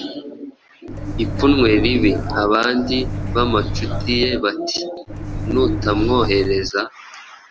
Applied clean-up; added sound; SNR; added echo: none; Microwave oven; 4 dB; none.